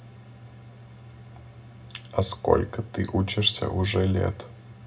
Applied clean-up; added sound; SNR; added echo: none; none; none; reverberation time 0.4 s.